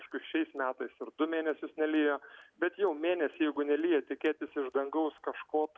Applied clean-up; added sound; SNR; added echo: none; none; none; none.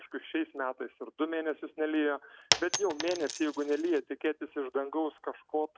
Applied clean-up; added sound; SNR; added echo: neural mask model RNNoise.